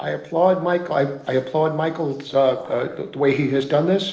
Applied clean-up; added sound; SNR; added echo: neural separator model SepFormer DNS4.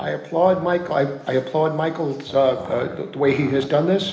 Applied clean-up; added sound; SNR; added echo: none; Growling; 19 dB; reverberation time 1.1 s.